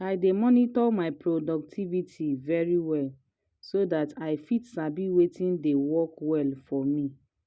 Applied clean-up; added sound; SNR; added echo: none; none; none; none.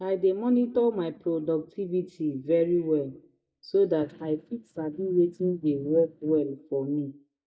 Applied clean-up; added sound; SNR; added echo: neural mask model DeepFilterNet 3.